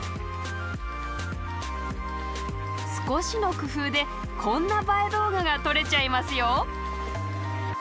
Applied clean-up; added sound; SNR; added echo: none; none; none; none.